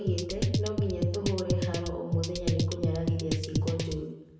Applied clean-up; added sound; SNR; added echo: none; Drum kit; -4 dB; reverberation time 0.8 s.